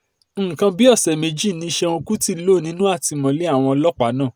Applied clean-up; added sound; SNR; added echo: none; none; none; none.